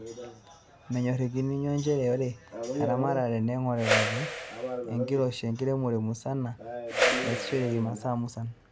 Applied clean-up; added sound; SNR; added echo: none; Whoosh, swoosh, swish; -1 dB; none.